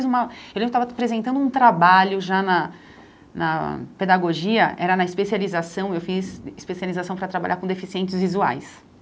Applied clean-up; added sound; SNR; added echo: none; none; none; none.